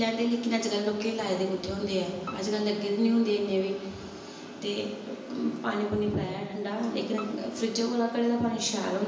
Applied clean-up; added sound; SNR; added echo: none; Bowed string instrument; 17 dB; reverberation time 1.0 s.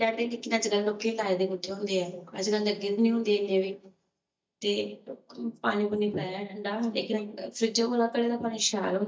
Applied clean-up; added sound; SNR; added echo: neural mask model DeepFilterNet 3.